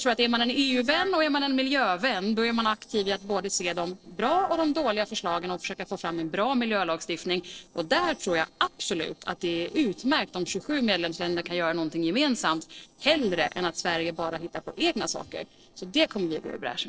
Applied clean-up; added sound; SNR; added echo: neural separator model SepFormer DNS4.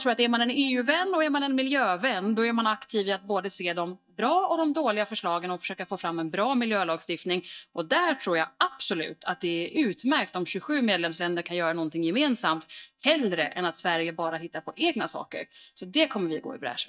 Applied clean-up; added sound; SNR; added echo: neural mask model DeepFilterNet 3.